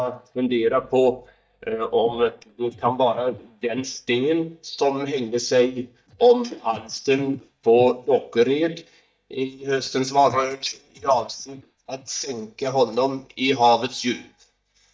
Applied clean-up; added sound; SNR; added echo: neural mask model DeepFilterNet 3.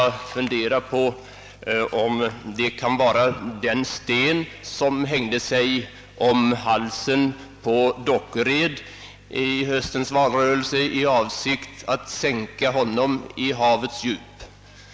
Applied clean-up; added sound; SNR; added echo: none; none; none; none.